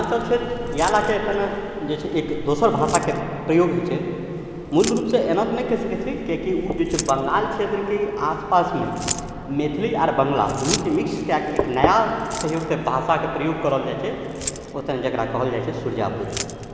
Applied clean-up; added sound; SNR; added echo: none; Keys jangling; 15 dB; none.